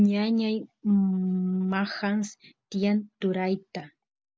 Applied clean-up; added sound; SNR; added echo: none; none; none; none.